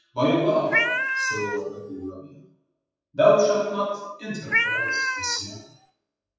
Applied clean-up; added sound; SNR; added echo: classical method WPE with log-MMSE.